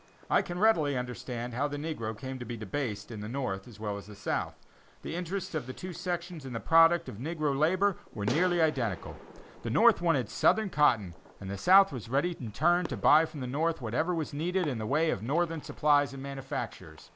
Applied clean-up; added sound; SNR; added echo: none; Fireworks; 20 dB; none.